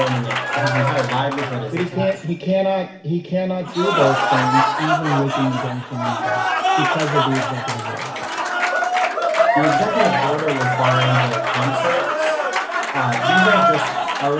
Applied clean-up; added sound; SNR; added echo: none; Applause / Cheering; -2 dB; reverberation time 0.9 s.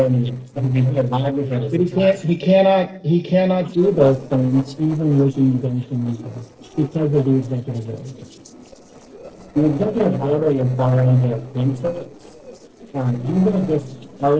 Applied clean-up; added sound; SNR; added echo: neural separator model SepFormer DNS4.